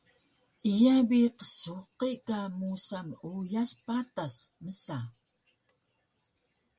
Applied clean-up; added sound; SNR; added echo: none; none; none; none.